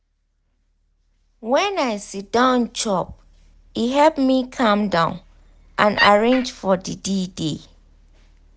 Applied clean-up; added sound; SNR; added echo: none; Wood; 1 dB; none.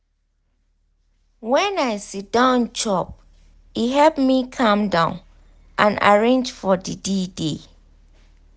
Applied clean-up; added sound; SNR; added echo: none; none; none; none.